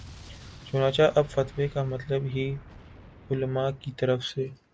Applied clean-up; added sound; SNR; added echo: none; Explosion; 19 dB; none.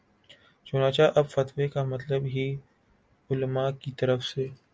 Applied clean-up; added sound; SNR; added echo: none; none; none; none.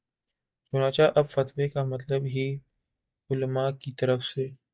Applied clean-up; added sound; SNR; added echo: neural mask model DeepFilterNet 3.